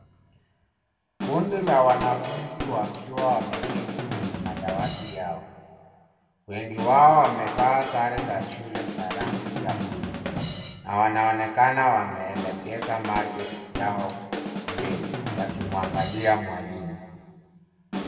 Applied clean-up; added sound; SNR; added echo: none; Drum / Drum kit; 7 dB; reverberation time 1.9 s.